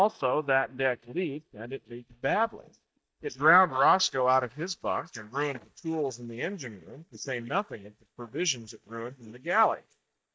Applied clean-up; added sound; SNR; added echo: neural mask model DeepFilterNet 3.